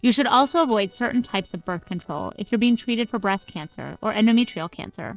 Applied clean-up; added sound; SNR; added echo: neural separator model SepFormer DNS4.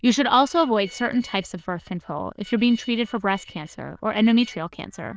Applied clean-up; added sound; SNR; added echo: neural diffusion model UNIVERSE++.